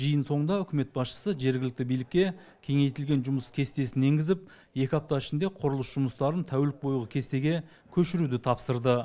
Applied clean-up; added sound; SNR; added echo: none; none; none; none.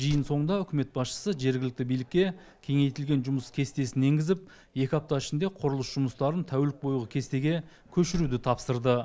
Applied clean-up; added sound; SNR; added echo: none; Slam; 20 dB; none.